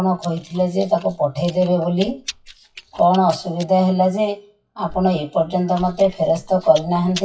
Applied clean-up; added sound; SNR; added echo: classical method WPE with log-MMSE.